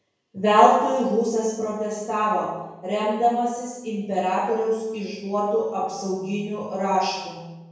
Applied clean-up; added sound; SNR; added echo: none; none; none; reverberation time 1.0 s.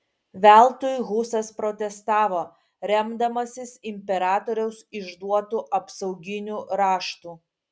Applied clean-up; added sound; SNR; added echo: none; none; none; none.